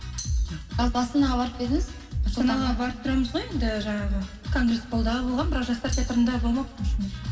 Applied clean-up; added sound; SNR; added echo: none; Tambourine; 15 dB; reverberation time 2.1 s.